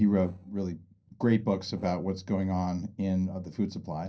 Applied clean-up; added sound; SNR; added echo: neural separator model SepFormer DNS4.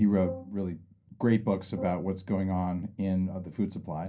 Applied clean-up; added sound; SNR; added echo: none; Brass instrument; 15 dB; reverberation time 0.3 s.